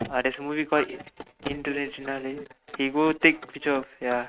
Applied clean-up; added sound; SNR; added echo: neural mask model RNNoise.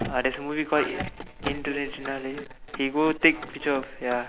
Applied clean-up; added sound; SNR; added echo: none; Motor vehicle (road); 11 dB; none.